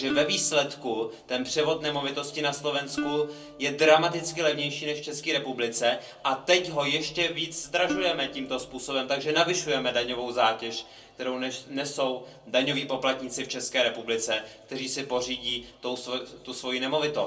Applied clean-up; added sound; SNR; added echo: none; Plucked string instrument; 13 dB; reverberation time 0.2 s.